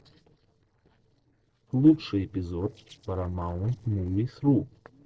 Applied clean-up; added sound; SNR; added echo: neural separator model SepFormer DNS4.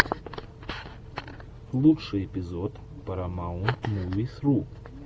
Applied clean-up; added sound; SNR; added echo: none; none; none; none.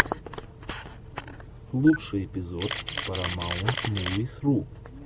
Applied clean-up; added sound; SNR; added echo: none; Camera; 6 dB; none.